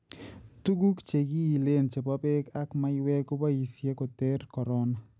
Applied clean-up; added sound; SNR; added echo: none; none; none; none.